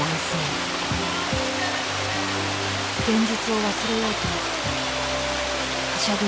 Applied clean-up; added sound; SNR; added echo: none; Water; 0 dB; none.